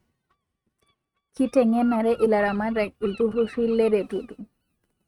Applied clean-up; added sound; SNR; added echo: neural mask model RNNoise.